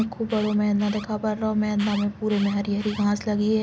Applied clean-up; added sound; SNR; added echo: none; Alarm; 19 dB; none.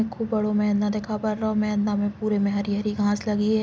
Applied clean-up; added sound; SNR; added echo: none; none; none; none.